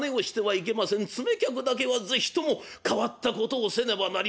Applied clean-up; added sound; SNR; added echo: none; none; none; none.